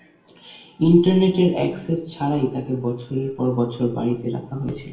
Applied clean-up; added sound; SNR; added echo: none; none; none; reverberation time 0.7 s.